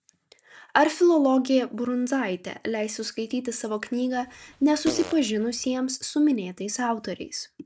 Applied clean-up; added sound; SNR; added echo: none; Fart; 14 dB; none.